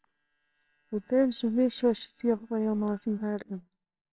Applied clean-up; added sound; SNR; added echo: neural separator model SepFormer WHAMR!.